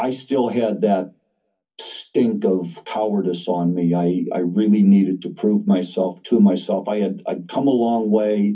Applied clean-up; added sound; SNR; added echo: none; none; none; reverberation time 0.3 s.